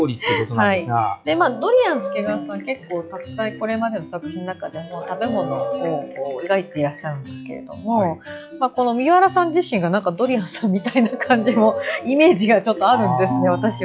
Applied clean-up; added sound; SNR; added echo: classical method log-MMSE.